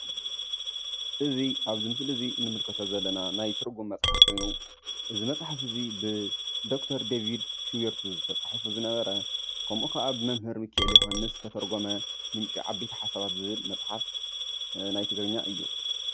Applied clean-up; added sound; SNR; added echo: none; Coin (dropping) / Glass; -4 dB; none.